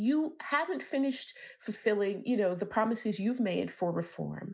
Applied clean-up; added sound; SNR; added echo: none; none; none; none.